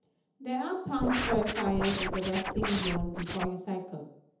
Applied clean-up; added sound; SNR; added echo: none; Scratching (performance technique); 1 dB; reverberation time 0.8 s.